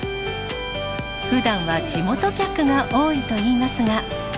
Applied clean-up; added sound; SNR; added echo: none; Bowed string instrument; 11 dB; none.